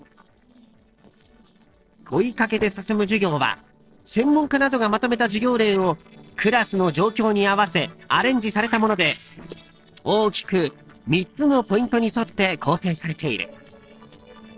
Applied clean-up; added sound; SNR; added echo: neural separator model SepFormer DNS4.